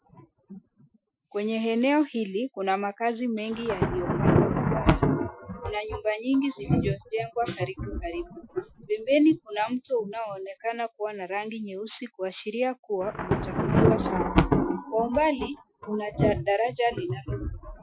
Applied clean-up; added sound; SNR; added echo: classical method Wiener filter.